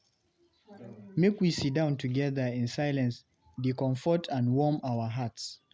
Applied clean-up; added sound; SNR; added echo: none; none; none; none.